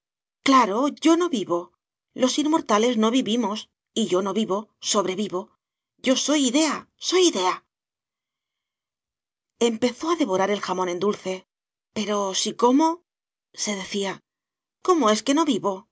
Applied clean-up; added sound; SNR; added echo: none; none; none; none.